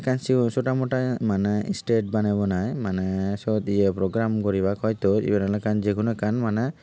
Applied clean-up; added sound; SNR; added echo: none; none; none; none.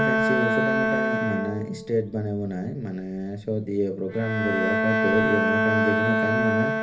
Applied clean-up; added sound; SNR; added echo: none; Bowed string instrument; -3 dB; reverberation time 0.3 s.